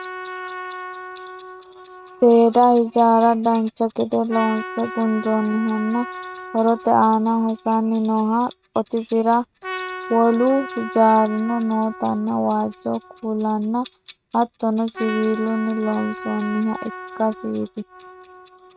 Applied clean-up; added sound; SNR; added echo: neural mask model RNNoise.